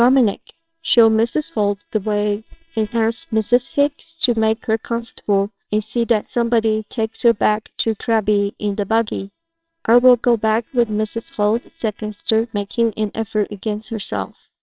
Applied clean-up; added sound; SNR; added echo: neural separator model SepFormer WHAMR!.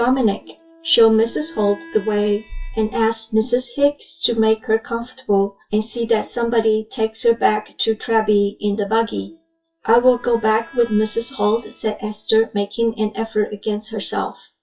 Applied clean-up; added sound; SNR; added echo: classical method WPE with log-MMSE.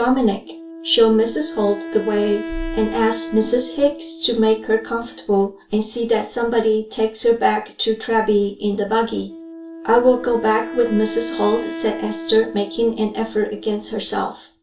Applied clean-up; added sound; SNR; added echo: none; Wind instrument, woodwind instrument; 13 dB; reverberation time 0.2 s.